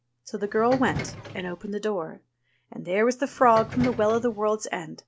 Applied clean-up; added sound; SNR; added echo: none; Subway, metro, underground; 11 dB; none.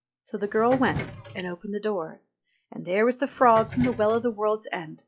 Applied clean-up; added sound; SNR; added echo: classical method log-MMSE.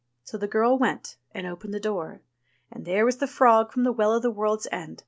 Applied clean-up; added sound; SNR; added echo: none; none; none; none.